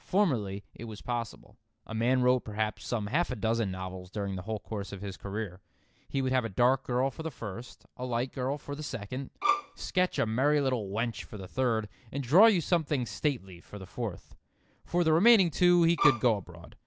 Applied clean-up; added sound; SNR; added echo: none; Bowed string instrument; 2 dB; none.